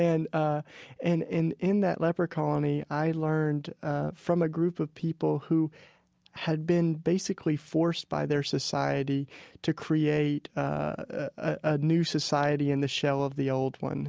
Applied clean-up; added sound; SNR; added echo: none; none; none; none.